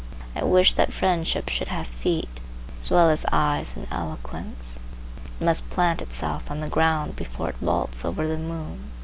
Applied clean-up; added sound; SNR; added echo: none; none; none; none.